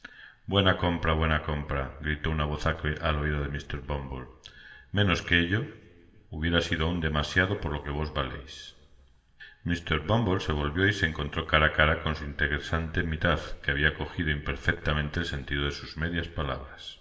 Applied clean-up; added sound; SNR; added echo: none; none; none; reverberation time 1.9 s.